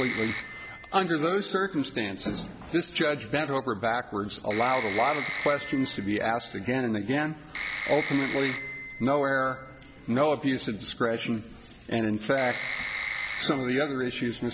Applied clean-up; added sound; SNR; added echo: none; Telephone; -1 dB; none.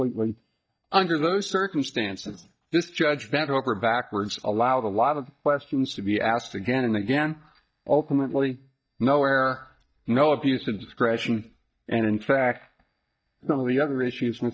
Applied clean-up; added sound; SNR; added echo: neural mask model DeepFilterNet 3.